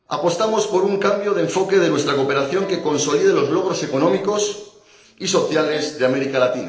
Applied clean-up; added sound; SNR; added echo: neural separator model SepFormer DNS4.